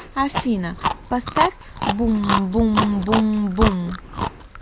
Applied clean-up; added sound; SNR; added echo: none; Chewing, mastication; 5 dB; none.